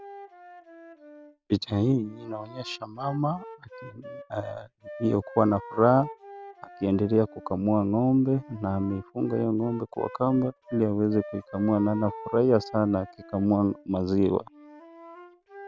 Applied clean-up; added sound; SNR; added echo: none; Wind instrument, woodwind instrument; 18 dB; none.